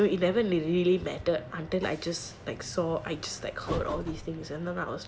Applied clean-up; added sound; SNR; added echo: none; Train; 15 dB; none.